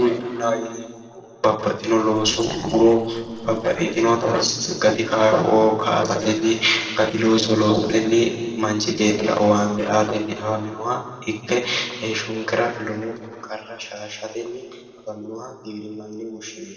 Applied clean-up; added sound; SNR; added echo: neural separator model SepFormer DNS4.